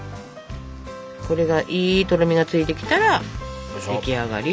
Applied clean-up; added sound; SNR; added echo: none; none; none; none.